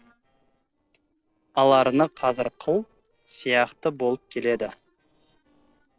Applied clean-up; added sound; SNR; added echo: neural separator model SepFormer DNS4.